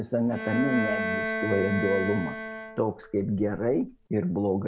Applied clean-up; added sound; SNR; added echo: none; Bowed string instrument; 5 dB; none.